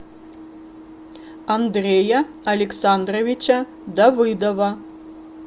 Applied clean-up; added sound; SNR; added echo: none; none; none; none.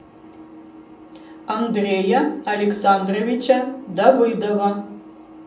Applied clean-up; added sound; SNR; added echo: none; none; none; reverberation time 0.6 s.